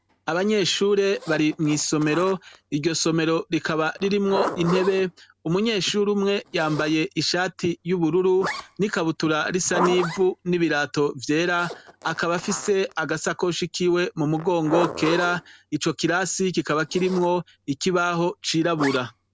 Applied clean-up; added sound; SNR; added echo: none; Zipper (clothing); 12 dB; none.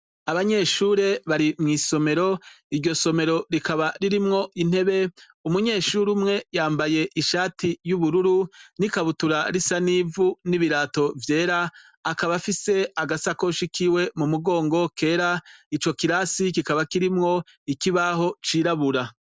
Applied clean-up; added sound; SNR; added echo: none; none; none; none.